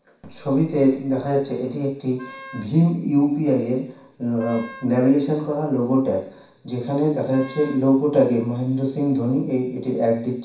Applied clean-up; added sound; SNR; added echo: none; Wind instrument, woodwind instrument; 20 dB; reverberation time 0.6 s.